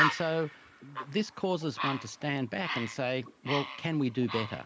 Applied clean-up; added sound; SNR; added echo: none; Bird; 4 dB; none.